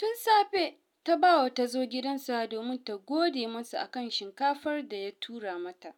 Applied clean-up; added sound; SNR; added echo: none; none; none; none.